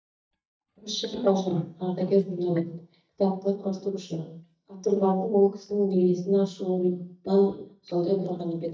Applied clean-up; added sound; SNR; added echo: neural mask model DeepFilterNet 3.